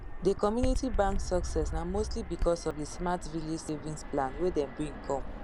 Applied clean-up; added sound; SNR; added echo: none; Fixed-wing aircraft, airplane; 3 dB; none.